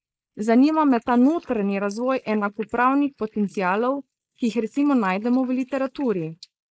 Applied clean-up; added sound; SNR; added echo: neural mask model Resemble Enhance denoiser.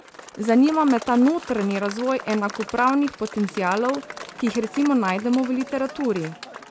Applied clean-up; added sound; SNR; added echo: none; Applause / Crowd; 15 dB; none.